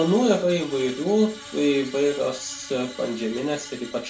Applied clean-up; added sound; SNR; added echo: none; Screech; 17 dB; reverberation time 0.2 s.